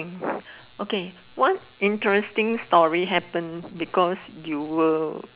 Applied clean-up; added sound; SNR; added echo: none; none; none; none.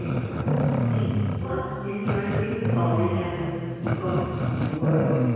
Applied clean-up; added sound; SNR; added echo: none; Growling; -5 dB; reverberation time 2.0 s.